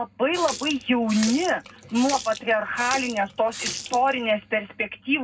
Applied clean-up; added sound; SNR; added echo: none; Water tap, faucet; 11 dB; reverberation time 0.3 s.